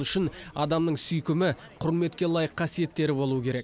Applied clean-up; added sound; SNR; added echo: none; none; none; none.